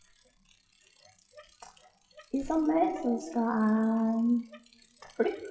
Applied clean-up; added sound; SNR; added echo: classical method WPE with log-MMSE.